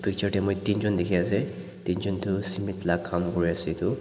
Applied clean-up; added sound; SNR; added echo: neural mask model Resemble Enhance denoiser.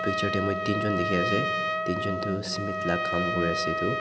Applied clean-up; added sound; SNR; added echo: none; Trumpet; 0 dB; none.